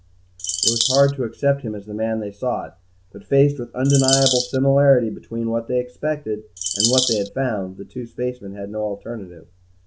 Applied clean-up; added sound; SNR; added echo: none; Bird vocalization, bird call, bird song; 0 dB; none.